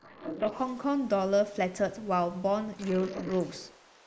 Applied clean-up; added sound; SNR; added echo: neural mask model Resemble Enhance denoiser.